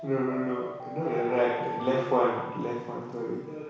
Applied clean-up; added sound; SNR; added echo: none; Alarm; 11 dB; reverberation time 1.1 s.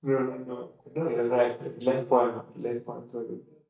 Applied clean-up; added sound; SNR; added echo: neural mask model DeepFilterNet 3.